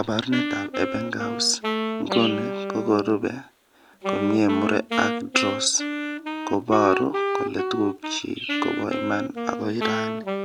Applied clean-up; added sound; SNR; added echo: none; Wind instrument, woodwind instrument; 3 dB; none.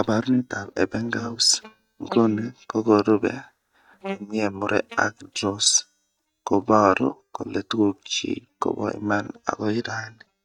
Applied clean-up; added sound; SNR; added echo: neural mask model DeepFilterNet 3.